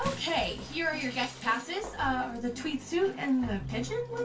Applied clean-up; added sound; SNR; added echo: none; Bathtub (filling or washing) / Splash, splatter; 16 dB; reverberation time 0.2 s.